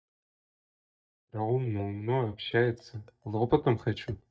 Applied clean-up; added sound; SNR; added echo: neural mask model DeepFilterNet 3.